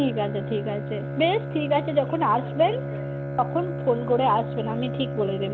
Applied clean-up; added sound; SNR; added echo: none; Bowed string instrument; 5 dB; none.